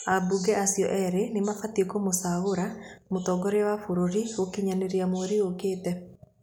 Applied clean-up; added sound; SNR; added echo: none; none; none; none.